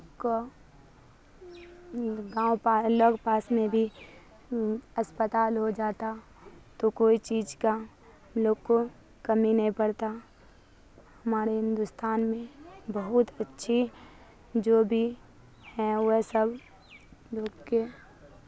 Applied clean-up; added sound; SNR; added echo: none; none; none; none.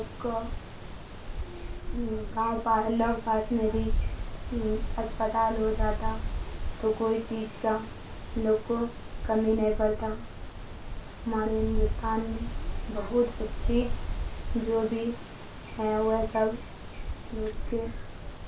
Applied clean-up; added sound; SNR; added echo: none; Wind; 3 dB; reverberation time 0.2 s.